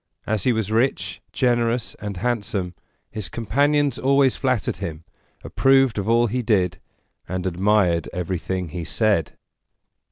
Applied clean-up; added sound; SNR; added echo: none; none; none; none.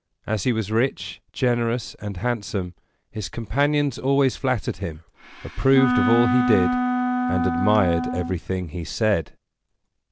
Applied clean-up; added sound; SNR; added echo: none; Wind instrument, woodwind instrument; 0 dB; none.